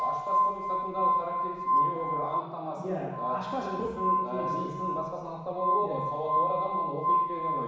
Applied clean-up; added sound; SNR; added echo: none; Glass; -5 dB; reverberation time 1.1 s.